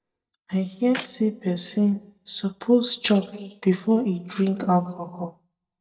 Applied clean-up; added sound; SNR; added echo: neural mask model DeepFilterNet 3.